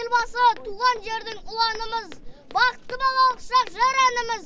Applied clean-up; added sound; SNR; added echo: none; Walk, footsteps; 15 dB; none.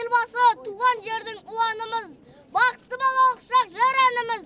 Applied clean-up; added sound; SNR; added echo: none; none; none; none.